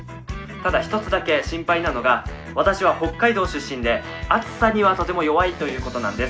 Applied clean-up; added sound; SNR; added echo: none; none; none; none.